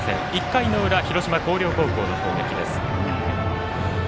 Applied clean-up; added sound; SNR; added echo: none; none; none; none.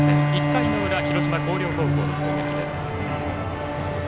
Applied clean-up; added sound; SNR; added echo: none; Bowed string instrument; -4 dB; none.